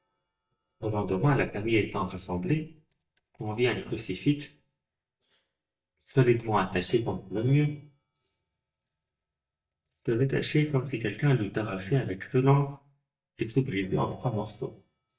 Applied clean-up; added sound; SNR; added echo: neural mask model DeepFilterNet 3.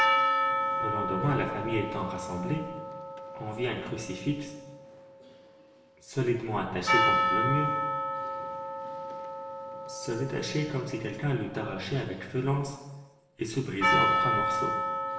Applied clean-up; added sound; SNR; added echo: none; Percussion; -2 dB; reverberation time 1.0 s.